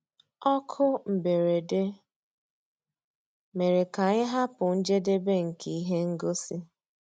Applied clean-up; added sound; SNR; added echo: none; none; none; none.